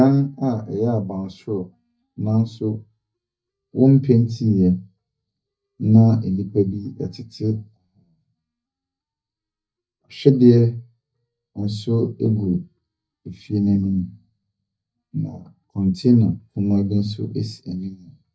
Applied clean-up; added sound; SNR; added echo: neural mask model DeepFilterNet 3.